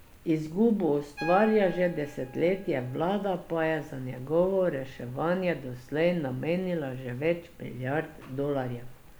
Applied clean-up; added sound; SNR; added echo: none; Rain + Piano; 17 dB; none.